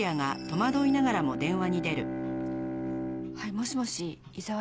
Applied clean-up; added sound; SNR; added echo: none; Bowed string instrument; 5 dB; none.